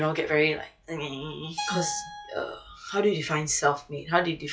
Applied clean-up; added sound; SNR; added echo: classical method log-MMSE.